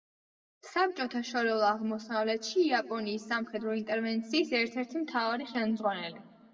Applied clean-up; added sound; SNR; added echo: none; none; none; reverberation time 1.2 s.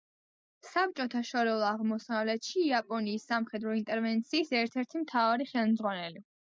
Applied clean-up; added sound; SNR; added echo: none; none; none; none.